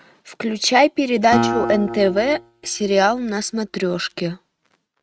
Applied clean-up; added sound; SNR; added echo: neural mask model RNNoise.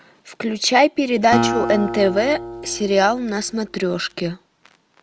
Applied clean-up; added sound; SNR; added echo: none; Acoustic guitar; 6 dB; none.